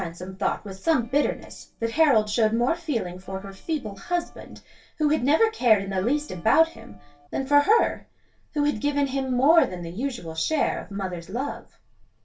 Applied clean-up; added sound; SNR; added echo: neural separator model SepFormer DNS4.